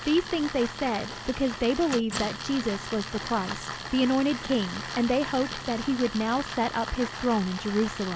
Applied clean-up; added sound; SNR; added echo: none; Tools; 9 dB; none.